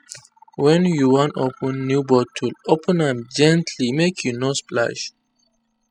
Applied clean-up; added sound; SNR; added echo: classical method spectral subtraction.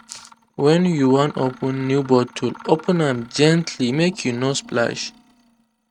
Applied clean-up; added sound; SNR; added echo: neural mask model RNNoise.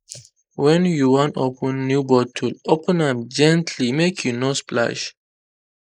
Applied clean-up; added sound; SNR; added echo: neural mask model Resemble Enhance denoiser.